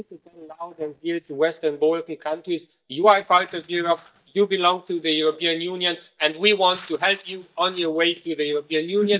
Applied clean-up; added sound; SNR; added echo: neural mask model DeepFilterNet 3.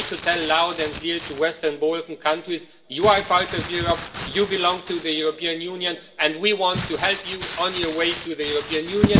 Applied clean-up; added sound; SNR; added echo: none; Crumpling, crinkling; 7 dB; reverberation time 0.5 s.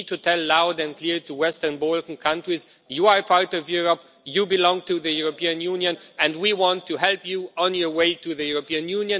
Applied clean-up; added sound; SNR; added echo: none; none; none; none.